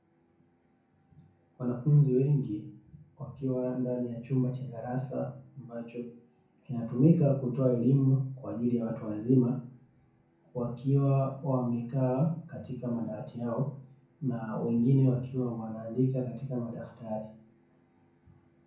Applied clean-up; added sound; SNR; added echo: none; none; none; reverberation time 0.5 s.